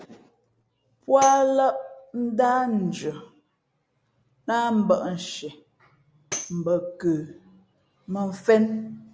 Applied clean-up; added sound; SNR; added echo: none; Tambourine; 14 dB; none.